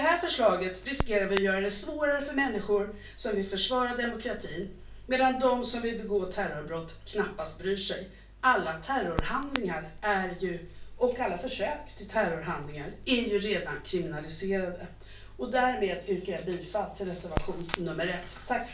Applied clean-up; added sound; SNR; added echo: none; Crackle; 11 dB; reverberation time 0.3 s.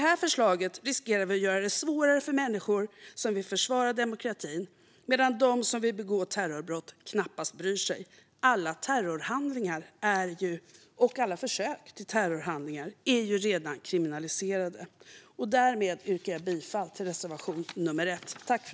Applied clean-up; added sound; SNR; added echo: none; none; none; none.